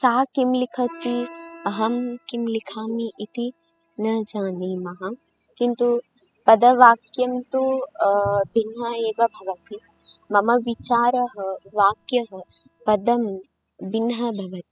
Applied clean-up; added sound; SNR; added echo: classical method spectral subtraction.